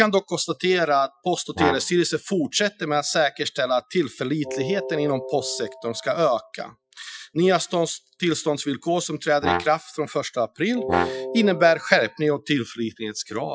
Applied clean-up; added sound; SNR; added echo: classical method Wiener filter.